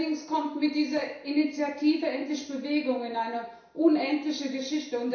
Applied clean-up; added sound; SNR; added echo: none; none; none; reverberation time 0.6 s.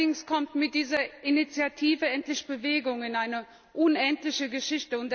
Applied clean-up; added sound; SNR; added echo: none; none; none; none.